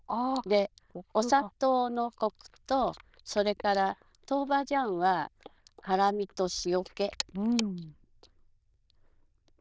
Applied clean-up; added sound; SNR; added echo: neural diffusion model UNIVERSE++.